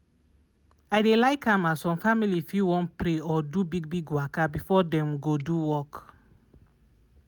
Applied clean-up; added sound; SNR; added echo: none; none; none; none.